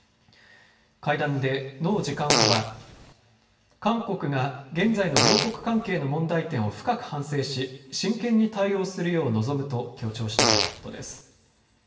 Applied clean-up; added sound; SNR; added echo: none; Fart; -1 dB; reverberation time 0.9 s.